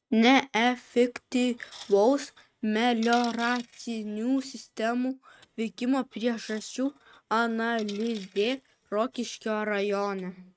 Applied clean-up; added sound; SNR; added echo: neural mask model RNNoise.